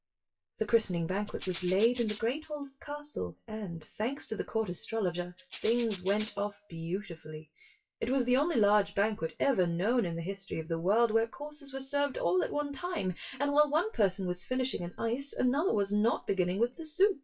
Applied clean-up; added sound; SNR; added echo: classical method WPE with log-MMSE.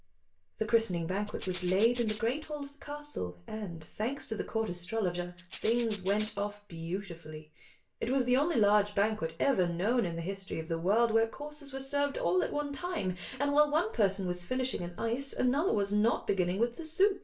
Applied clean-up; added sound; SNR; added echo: none; Rattle (instrument); 12 dB; reverberation time 0.3 s.